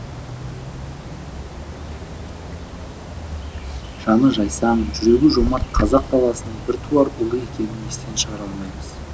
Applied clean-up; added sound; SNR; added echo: none; Bird; 8 dB; none.